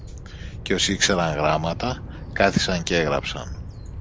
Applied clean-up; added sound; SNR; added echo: none; Bird vocalization, bird call, bird song; 10 dB; none.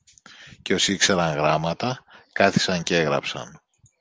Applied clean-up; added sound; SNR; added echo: none; none; none; none.